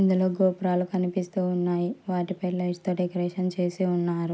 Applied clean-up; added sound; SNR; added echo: none; none; none; none.